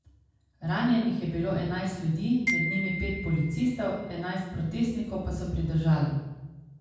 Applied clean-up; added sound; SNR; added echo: none; Glockenspiel; 8 dB; reverberation time 1.2 s.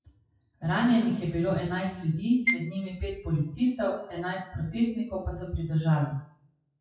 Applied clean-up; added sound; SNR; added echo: classical method WPE with log-MMSE.